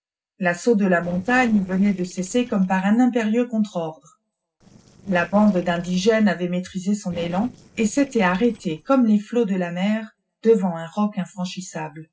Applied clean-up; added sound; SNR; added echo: neural separator model SepFormer DNS4.